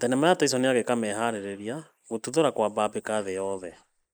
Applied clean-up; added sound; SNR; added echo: neural mask model Resemble Enhance denoiser.